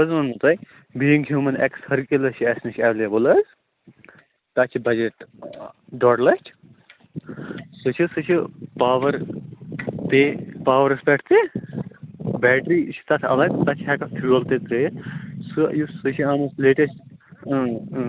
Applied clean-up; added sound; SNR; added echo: none; none; none; none.